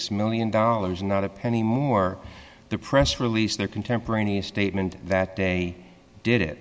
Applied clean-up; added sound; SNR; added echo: none; none; none; none.